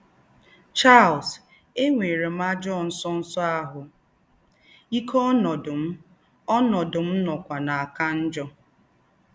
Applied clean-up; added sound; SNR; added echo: none; none; none; none.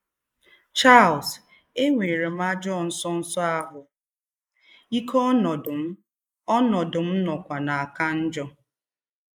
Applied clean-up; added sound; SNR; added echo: neural mask model Resemble Enhance denoiser.